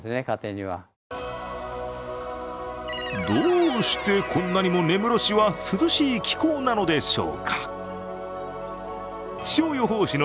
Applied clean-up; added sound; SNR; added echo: none; none; none; none.